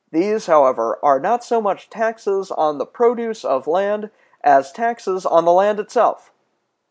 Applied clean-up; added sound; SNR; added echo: none; none; none; none.